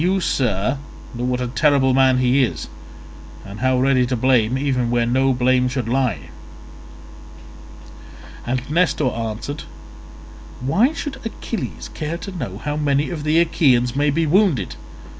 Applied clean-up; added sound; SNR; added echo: none; none; none; none.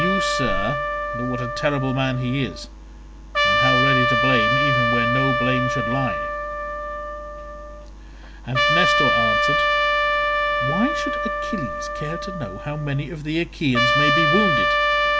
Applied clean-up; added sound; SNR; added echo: none; Trumpet; -4 dB; none.